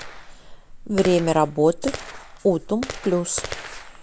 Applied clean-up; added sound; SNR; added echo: none; Gunshot, gunfire; 12 dB; none.